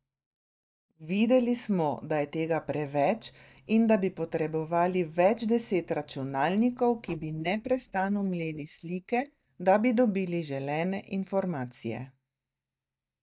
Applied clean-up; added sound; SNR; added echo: neural mask model DeepFilterNet 3.